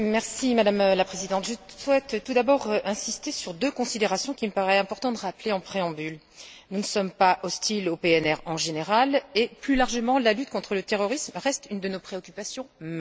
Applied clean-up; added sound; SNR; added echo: none; none; none; none.